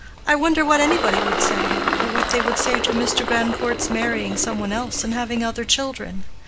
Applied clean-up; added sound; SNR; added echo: none; Engine; 2 dB; none.